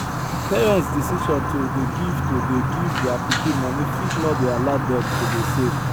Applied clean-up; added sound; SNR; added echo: none; Fire; -1 dB; none.